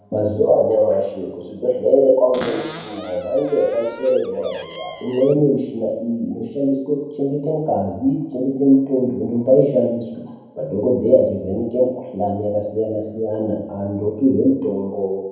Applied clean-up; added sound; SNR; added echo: none; Cupboard open or close; 16 dB; reverberation time 0.9 s.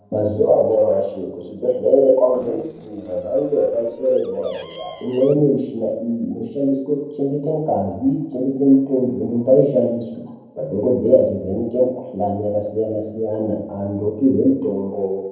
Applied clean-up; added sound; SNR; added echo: neural separator model SepFormer DNS4.